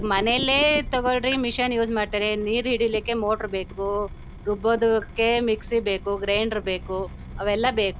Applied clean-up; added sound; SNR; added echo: none; Drip / Water tap, faucet; 13 dB; none.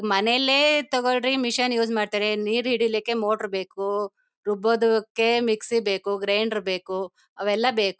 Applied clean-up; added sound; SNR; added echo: none; none; none; none.